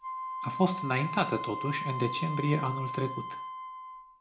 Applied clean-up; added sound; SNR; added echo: none; Wind instrument, woodwind instrument; 5 dB; reverberation time 0.4 s.